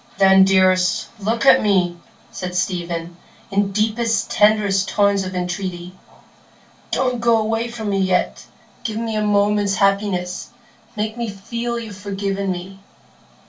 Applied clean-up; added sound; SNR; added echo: none; none; none; reverberation time 0.2 s.